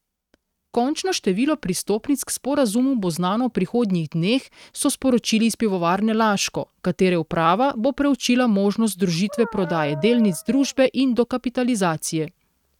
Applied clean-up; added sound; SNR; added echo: neural mask model RNNoise.